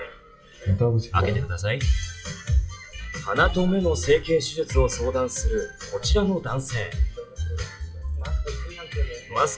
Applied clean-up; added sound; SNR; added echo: classical method WPE with log-MMSE.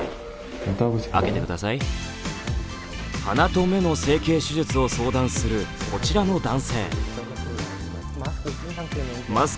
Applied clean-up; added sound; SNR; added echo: none; none; none; none.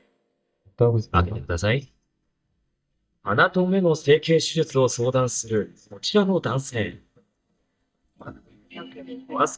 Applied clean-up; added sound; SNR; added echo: neural mask model DeepFilterNet 3.